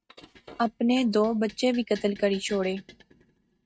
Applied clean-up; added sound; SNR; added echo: neural mask model RNNoise.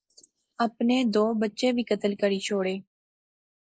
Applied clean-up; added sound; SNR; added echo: neural mask model Resemble Enhance denoiser.